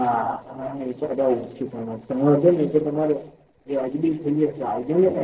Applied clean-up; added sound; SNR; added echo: neural separator model SepFormer DNS4.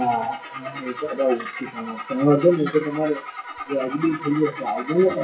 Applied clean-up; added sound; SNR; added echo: classical method WPE with log-MMSE.